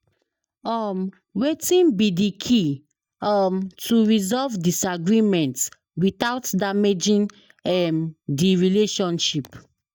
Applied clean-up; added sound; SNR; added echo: neural mask model DeepFilterNet 3.